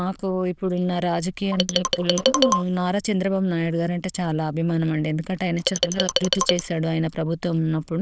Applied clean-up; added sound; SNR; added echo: neural diffusion model UNIVERSE++.